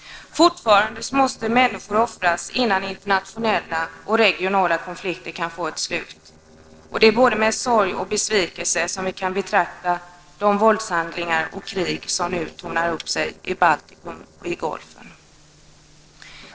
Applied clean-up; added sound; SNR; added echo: neural separator model SepFormer DNS4.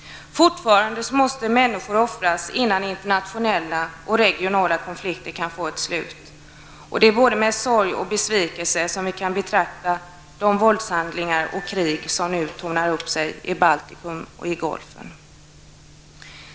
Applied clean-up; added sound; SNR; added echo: none; none; none; none.